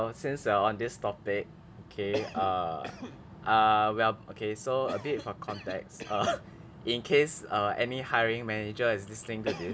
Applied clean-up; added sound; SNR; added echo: none; Cough; 16 dB; none.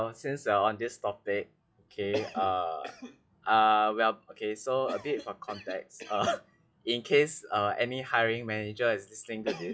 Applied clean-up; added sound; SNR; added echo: classical method log-MMSE.